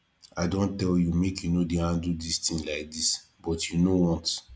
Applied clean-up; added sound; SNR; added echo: none; none; none; none.